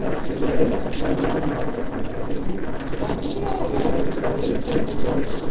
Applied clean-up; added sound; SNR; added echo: neural separator model SepFormer DNS4.